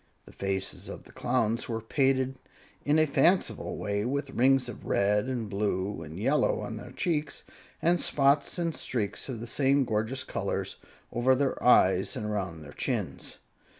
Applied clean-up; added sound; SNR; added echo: none; none; none; none.